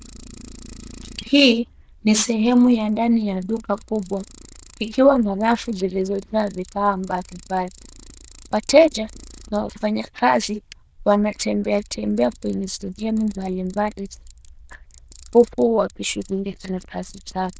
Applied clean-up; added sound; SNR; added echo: neural diffusion model UNIVERSE++.